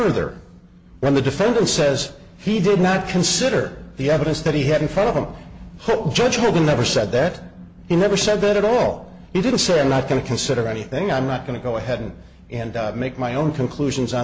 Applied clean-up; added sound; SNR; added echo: none; none; none; none.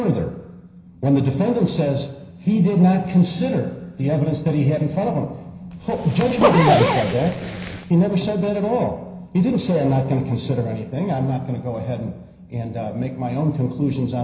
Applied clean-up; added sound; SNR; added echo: none; Zipper (clothing); 1 dB; reverberation time 0.9 s.